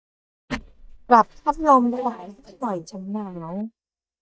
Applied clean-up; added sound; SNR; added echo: neural mask model DeepFilterNet 3.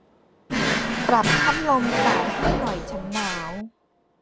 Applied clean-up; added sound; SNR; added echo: none; Drawer open or close; -3 dB; none.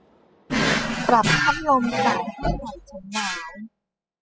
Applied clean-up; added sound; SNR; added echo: classical method spectral subtraction.